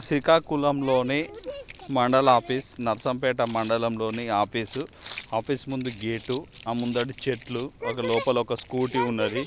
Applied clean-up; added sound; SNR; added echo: none; none; none; none.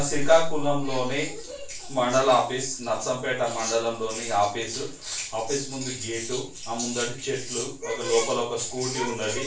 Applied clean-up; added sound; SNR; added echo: none; none; none; reverberation time 0.3 s.